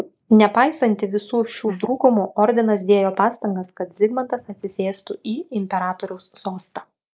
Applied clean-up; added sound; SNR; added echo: neural mask model Resemble Enhance denoiser.